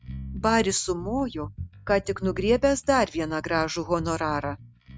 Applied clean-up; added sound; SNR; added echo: neural mask model RNNoise.